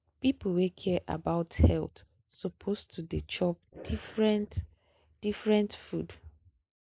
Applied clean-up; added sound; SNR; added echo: neural mask model Resemble Enhance denoiser.